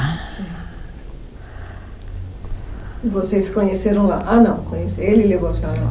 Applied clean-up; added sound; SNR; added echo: none; none; none; none.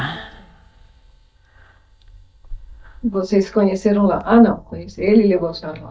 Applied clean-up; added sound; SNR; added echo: neural mask model DeepFilterNet 3.